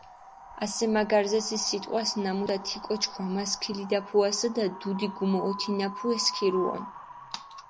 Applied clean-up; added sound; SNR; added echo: none; Wind; 13 dB; none.